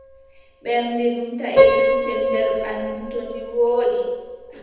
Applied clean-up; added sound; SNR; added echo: none; Piano; -1 dB; reverberation time 1.1 s.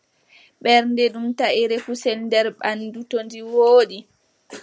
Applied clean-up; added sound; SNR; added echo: none; none; none; none.